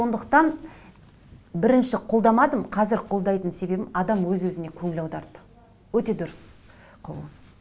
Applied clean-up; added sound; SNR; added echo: none; none; none; none.